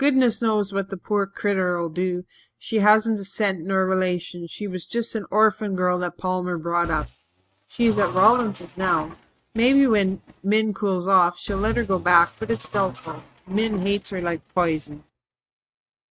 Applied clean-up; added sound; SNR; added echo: neural mask model RNNoise.